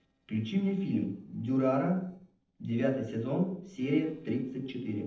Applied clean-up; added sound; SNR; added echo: neural separator model SepFormer DNS4.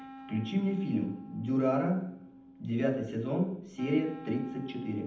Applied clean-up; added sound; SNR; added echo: none; Wind instrument, woodwind instrument; 18 dB; reverberation time 0.8 s.